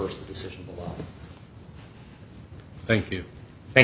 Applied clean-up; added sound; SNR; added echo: none; none; none; none.